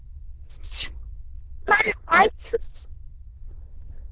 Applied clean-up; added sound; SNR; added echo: neural diffusion model UNIVERSE++.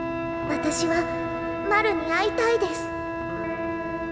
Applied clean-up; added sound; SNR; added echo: none; Wind instrument, woodwind instrument; 3 dB; none.